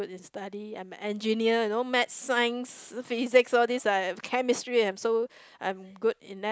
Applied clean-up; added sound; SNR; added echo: none; none; none; none.